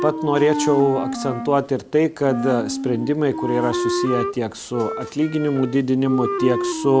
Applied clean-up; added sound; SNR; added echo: none; Wind instrument, woodwind instrument; 6 dB; none.